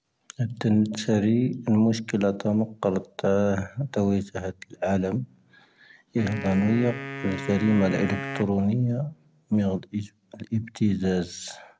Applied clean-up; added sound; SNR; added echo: none; Wind instrument, woodwind instrument; 11 dB; none.